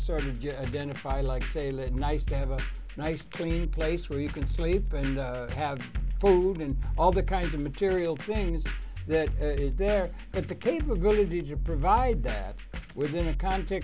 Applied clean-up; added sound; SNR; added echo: none; Drum kit; 1 dB; none.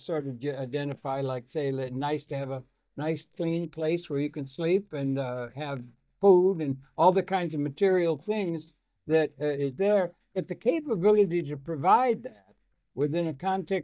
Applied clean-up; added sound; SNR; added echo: neural mask model DeepFilterNet 3.